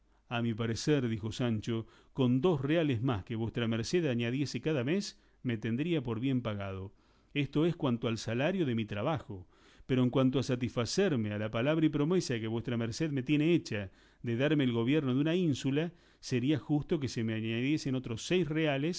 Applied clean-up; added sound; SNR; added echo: none; none; none; none.